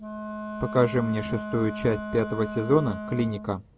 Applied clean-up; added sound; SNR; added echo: none; Wind instrument, woodwind instrument; 8 dB; none.